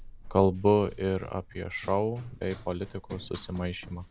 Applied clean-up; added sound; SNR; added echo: none; Run; 17 dB; none.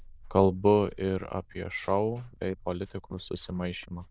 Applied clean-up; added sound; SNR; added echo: neural diffusion model UNIVERSE++.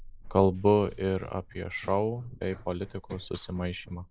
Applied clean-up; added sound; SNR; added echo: neural mask model Resemble Enhance denoiser.